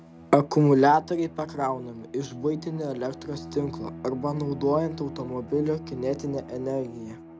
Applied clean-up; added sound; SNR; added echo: none; Bowed string instrument; 14 dB; none.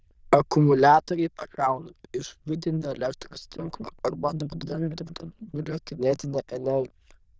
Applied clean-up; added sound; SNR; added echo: neural diffusion model UNIVERSE++.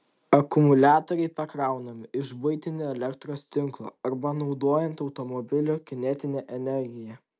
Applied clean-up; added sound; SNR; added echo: none; none; none; none.